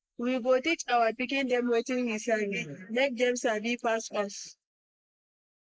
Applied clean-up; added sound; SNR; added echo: neural mask model Resemble Enhance denoiser.